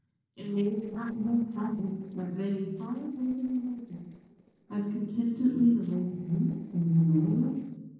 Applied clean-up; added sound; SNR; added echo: neural separator model SepFormer DNS4.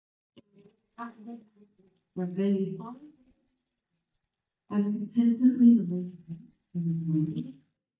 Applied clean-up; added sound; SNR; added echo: neural mask model DeepFilterNet 3.